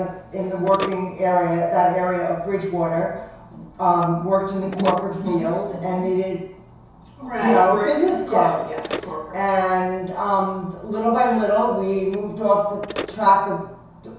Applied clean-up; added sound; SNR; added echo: none; Telephone; 18 dB; reverberation time 0.7 s.